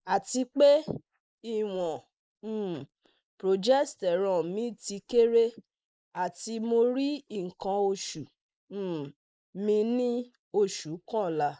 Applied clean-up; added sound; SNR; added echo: neural mask model Resemble Enhance denoiser.